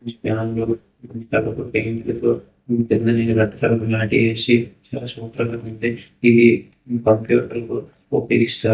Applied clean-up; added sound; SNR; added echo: neural mask model DeepFilterNet 3.